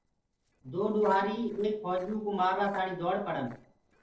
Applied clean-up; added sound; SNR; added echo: neural separator model SepFormer DNS4.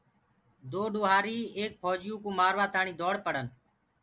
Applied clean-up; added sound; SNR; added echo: none; none; none; none.